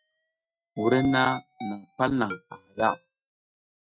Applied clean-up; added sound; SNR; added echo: neural mask model RNNoise.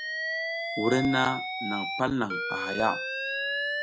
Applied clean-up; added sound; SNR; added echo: classical method log-MMSE.